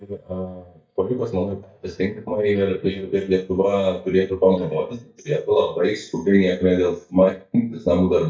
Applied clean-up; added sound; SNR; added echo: neural mask model DeepFilterNet 3.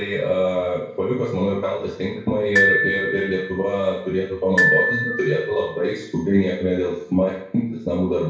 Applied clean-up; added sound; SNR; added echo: none; Glockenspiel; 1 dB; reverberation time 0.6 s.